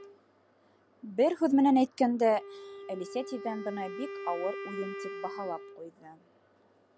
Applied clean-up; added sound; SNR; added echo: none; Wind instrument, woodwind instrument; 12 dB; none.